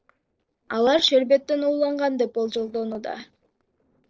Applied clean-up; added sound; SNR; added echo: neural separator model SepFormer DNS4.